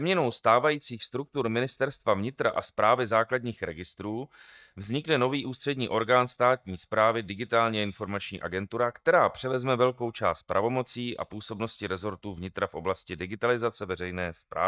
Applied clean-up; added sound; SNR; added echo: neural mask model DeepFilterNet 3.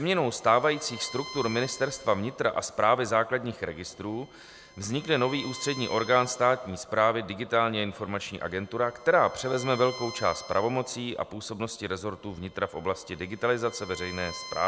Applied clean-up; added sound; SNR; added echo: none; Bowed string instrument; 18 dB; none.